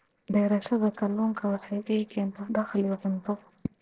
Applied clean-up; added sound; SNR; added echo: neural separator model SepFormer DNS4.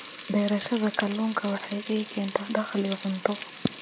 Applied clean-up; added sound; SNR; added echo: none; Frying (food); 13 dB; none.